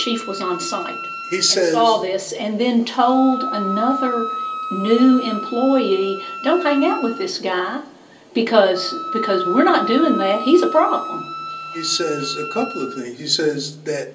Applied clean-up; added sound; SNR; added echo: none; Wind instrument, woodwind instrument; 10 dB; reverberation time 0.3 s.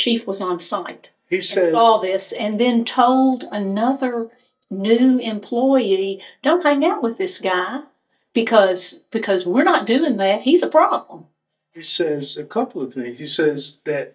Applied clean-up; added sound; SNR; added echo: neural mask model DeepFilterNet 3.